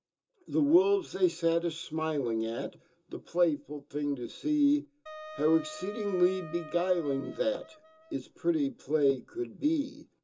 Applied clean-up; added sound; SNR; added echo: none; Wind instrument, woodwind instrument; 16 dB; reverberation time 0.2 s.